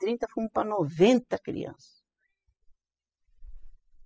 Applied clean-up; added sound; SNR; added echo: classical method spectral subtraction.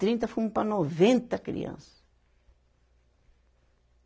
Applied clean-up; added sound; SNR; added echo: none; none; none; none.